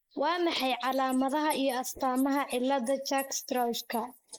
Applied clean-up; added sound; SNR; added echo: neural mask model Resemble Enhance denoiser.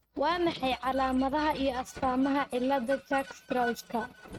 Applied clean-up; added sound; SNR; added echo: neural mask model RNNoise.